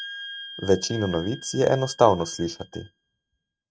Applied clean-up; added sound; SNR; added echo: neural mask model RNNoise.